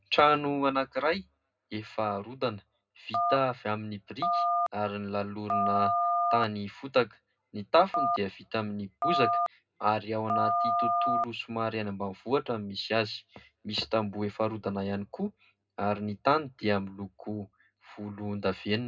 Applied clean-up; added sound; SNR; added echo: none; Telephone; -2 dB; reverberation time 0.2 s.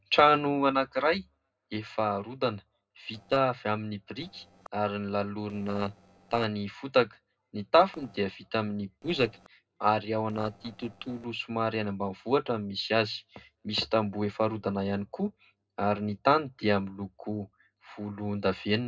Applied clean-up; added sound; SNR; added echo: neural separator model SepFormer DNS4.